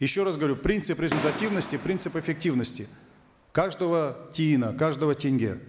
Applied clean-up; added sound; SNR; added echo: none; Fireworks; 11 dB; none.